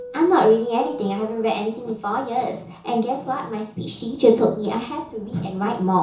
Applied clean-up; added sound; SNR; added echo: none; Fixed-wing aircraft, airplane; 19 dB; reverberation time 0.7 s.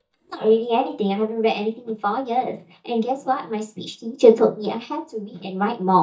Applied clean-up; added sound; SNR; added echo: neural mask model DeepFilterNet 3.